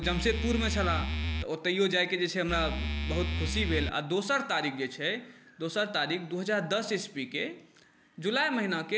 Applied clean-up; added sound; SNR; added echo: none; Musical instrument; 0 dB; none.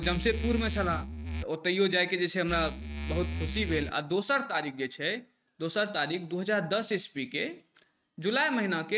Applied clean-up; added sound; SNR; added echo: neural mask model RNNoise.